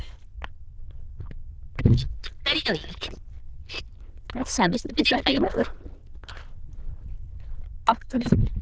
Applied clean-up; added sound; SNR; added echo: neural diffusion model UNIVERSE++.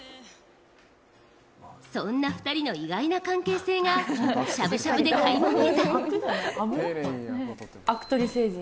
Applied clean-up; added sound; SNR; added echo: none; none; none; none.